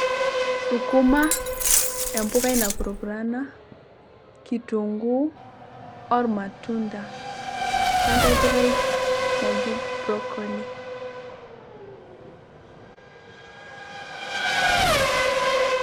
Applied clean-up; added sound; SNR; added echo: none; Race car, auto racing / Accelerating, revving, vroom + Glass; -2 dB; none.